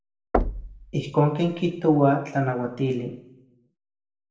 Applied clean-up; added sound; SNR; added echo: none; Knock; 6 dB; reverberation time 0.6 s.